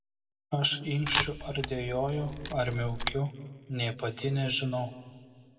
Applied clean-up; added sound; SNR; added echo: none; Camera; 3 dB; reverberation time 1.1 s.